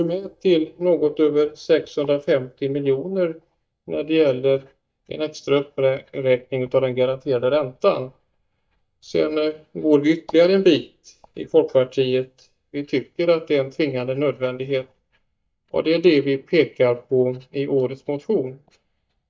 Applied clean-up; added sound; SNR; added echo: neural mask model DeepFilterNet 3.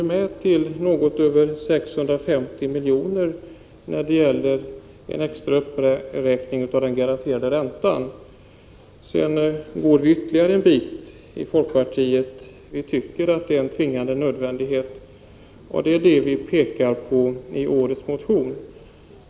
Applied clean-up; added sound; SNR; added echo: none; none; none; none.